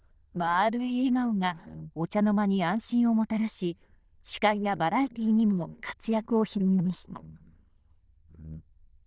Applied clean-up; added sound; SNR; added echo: neural diffusion model UNIVERSE++.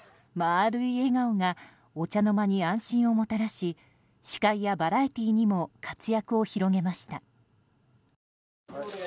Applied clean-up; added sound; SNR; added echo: none; none; none; none.